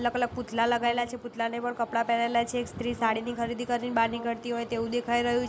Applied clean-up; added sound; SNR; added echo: none; Brass instrument; 15 dB; none.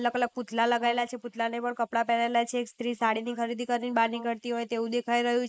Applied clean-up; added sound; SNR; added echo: neural mask model Resemble Enhance denoiser.